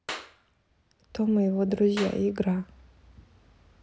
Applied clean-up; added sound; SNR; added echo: none; Clapping; 16 dB; none.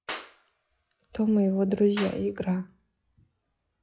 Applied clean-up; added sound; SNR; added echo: classical method log-MMSE.